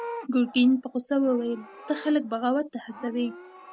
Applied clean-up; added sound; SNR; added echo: none; Livestock, farm animals, working animals; 16 dB; none.